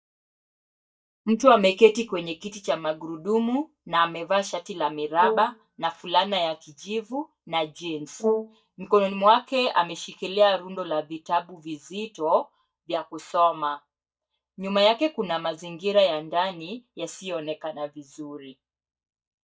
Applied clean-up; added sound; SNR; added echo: neural mask model DeepFilterNet 3.